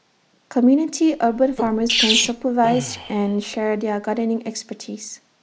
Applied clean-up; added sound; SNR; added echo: none; Sneeze; 6 dB; none.